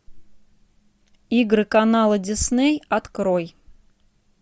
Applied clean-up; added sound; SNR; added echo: none; none; none; none.